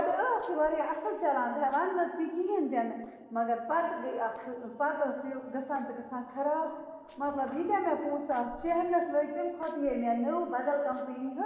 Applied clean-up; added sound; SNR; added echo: neural separator model SepFormer DNS4.